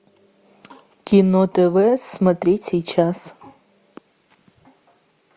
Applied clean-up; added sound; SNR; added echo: none; none; none; none.